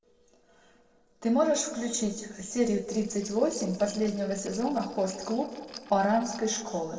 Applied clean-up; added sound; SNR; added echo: neural separator model SepFormer DNS4.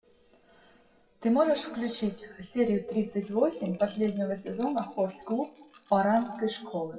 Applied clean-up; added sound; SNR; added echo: classical method WPE with log-MMSE.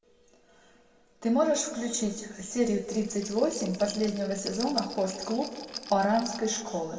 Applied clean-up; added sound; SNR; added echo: none; Rattle; 13 dB; reverberation time 1.5 s.